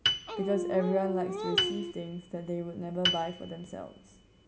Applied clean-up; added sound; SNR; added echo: none; Piano + Dog; 0 dB; none.